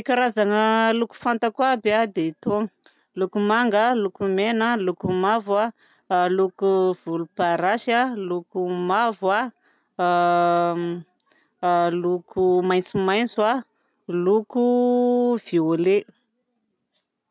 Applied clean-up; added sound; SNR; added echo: none; none; none; none.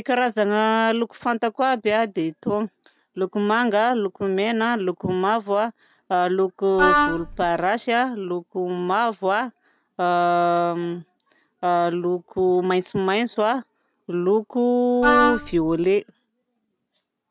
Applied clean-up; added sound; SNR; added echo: none; Wind instrument, woodwind instrument; 0 dB; none.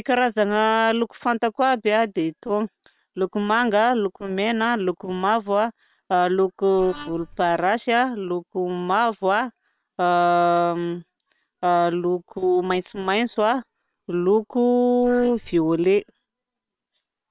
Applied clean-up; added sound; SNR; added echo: neural separator model SepFormer WHAM!.